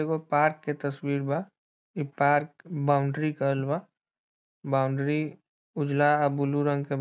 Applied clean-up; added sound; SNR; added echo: none; none; none; none.